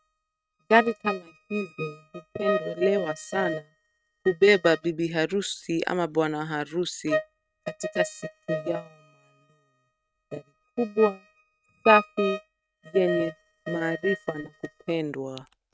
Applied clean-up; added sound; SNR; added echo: neural mask model RNNoise.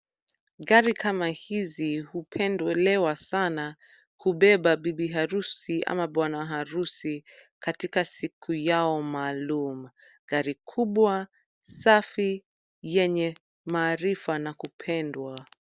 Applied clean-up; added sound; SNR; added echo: none; none; none; none.